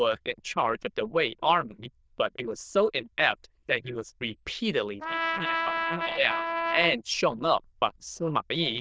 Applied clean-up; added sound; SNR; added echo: neural diffusion model UNIVERSE++.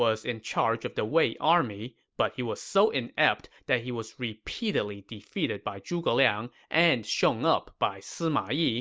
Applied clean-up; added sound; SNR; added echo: none; none; none; none.